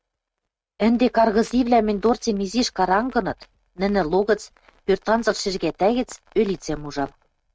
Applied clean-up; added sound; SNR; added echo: neural mask model RNNoise.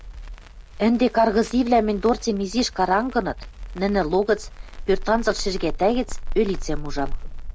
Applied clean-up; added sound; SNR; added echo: none; Crackle; 8 dB; none.